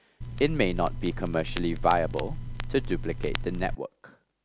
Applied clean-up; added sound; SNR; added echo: none; Crackle; 3 dB; none.